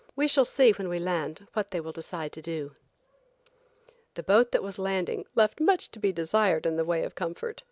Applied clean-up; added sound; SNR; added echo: none; none; none; none.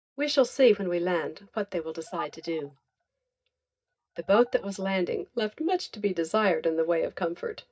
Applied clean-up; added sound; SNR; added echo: neural mask model DeepFilterNet 3.